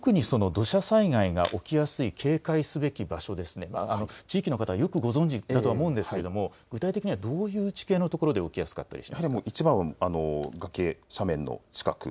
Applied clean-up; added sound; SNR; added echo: none; none; none; none.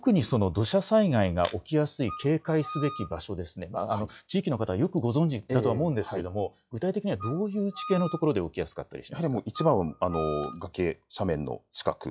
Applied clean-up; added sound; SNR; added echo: classical method log-MMSE.